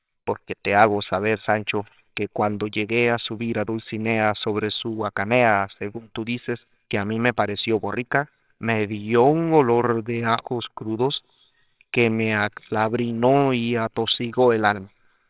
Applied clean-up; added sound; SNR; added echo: neural separator model SepFormer WHAMR!.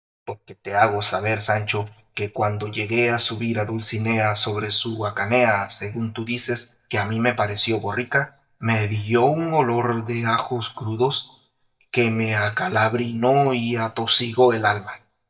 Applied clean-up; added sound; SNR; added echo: neural mask model DeepFilterNet 3.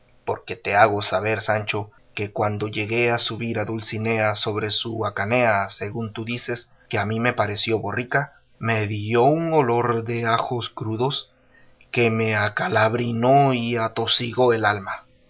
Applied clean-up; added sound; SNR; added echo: none; none; none; none.